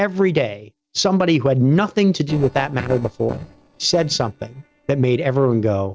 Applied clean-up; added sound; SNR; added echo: neural separator model SepFormer DNS4.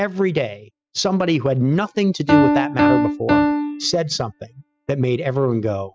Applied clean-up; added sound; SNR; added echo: classical method spectral subtraction.